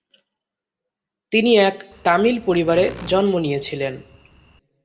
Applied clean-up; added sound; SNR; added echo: none; Insect; 19 dB; reverberation time 1.1 s.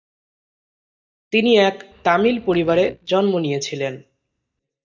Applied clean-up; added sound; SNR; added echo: neural mask model DeepFilterNet 3.